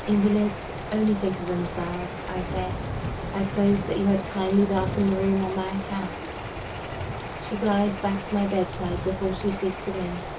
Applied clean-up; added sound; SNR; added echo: none; Bird + Thunder / Rain; 6 dB; none.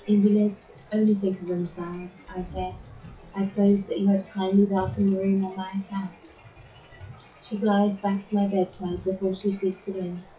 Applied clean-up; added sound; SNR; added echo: classical method log-MMSE.